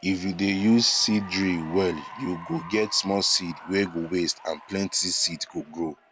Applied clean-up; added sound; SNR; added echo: none; Applause / Cheering; 18 dB; none.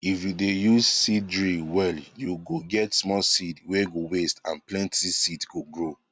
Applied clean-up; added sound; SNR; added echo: none; none; none; none.